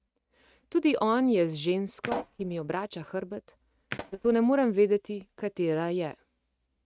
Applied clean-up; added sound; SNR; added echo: neural mask model RNNoise.